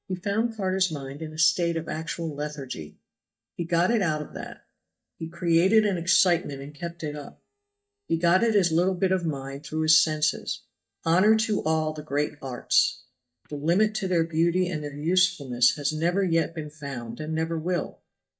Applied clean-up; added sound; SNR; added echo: neural mask model DeepFilterNet 3.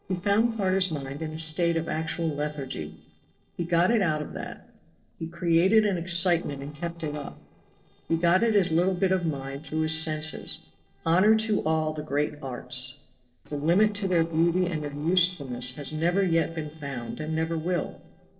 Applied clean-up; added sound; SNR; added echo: neural separator model SepFormer DNS4.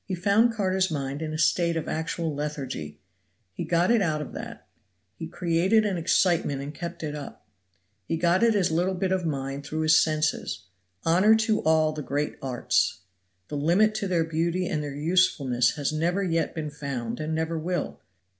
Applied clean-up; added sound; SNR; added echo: none; none; none; none.